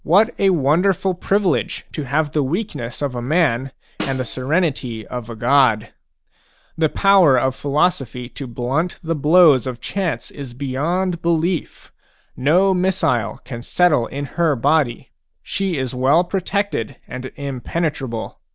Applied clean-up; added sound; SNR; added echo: none; Snare drum; 16 dB; none.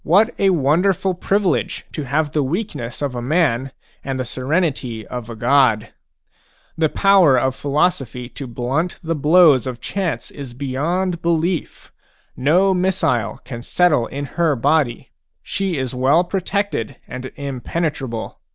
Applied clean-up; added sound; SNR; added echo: none; none; none; none.